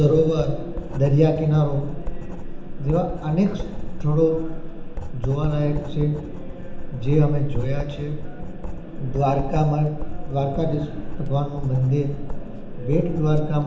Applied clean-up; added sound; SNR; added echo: none; Writing; 5 dB; reverberation time 0.8 s.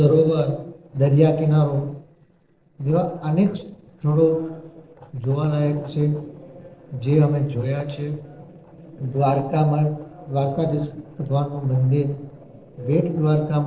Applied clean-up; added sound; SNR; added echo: neural separator model SepFormer DNS4.